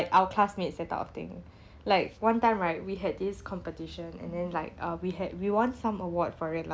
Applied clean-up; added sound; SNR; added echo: none; none; none; none.